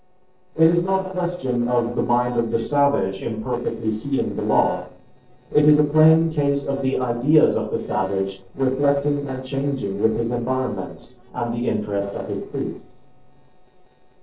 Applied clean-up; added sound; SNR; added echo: neural separator model SepFormer DNS4.